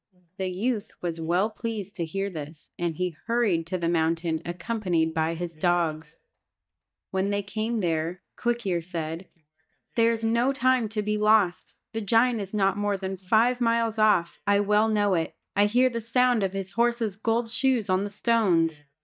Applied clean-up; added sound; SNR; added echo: neural mask model DeepFilterNet 3.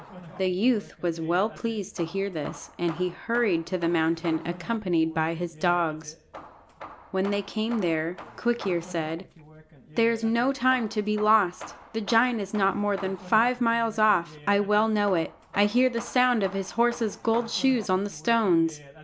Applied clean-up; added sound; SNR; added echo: none; Hammer / Wood; 18 dB; none.